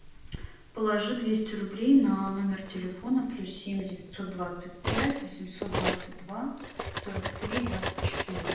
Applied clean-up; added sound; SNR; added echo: none; Cutlery, silverware; 6 dB; reverberation time 0.8 s.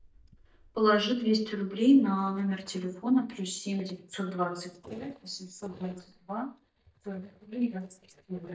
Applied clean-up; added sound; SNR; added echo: neural mask model DeepFilterNet 3.